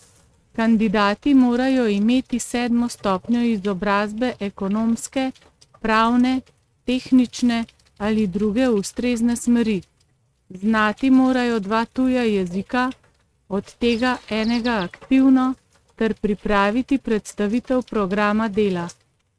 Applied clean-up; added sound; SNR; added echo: neural mask model RNNoise.